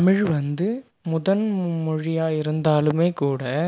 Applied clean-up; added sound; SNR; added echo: none; none; none; none.